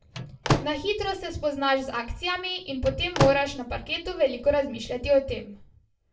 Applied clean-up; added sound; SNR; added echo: none; Slam / Microwave oven; 1 dB; reverberation time 0.3 s.